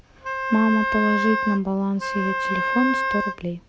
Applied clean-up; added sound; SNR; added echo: none; Wind instrument, woodwind instrument; 2 dB; none.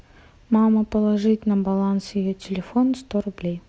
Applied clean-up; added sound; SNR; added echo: none; none; none; none.